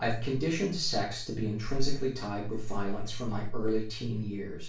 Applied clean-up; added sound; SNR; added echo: none; none; none; reverberation time 0.3 s.